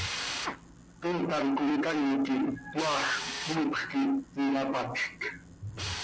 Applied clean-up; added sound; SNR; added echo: none; Drill; 10 dB; none.